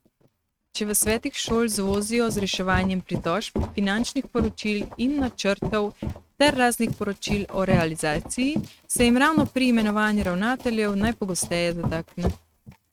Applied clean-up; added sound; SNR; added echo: neural mask model RNNoise.